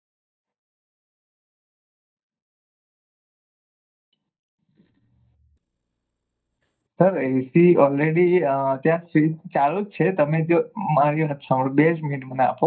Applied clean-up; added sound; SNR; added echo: neural mask model DeepFilterNet 3.